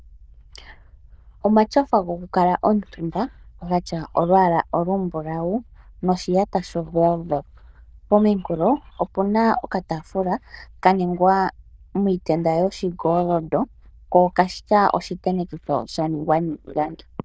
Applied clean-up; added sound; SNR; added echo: neural diffusion model UNIVERSE++.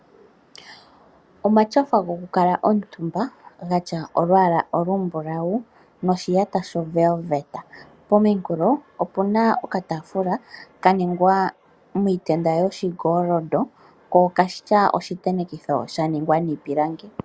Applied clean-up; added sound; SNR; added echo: none; none; none; none.